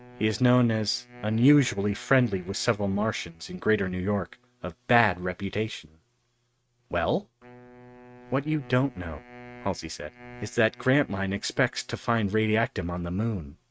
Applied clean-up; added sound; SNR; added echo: neural mask model RNNoise.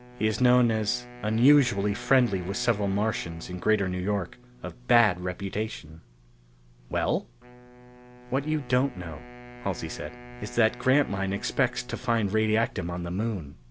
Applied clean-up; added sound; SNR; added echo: none; Wind instrument, woodwind instrument; 20 dB; none.